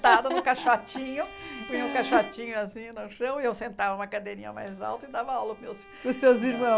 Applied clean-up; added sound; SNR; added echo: none; Bowed string instrument; 19 dB; none.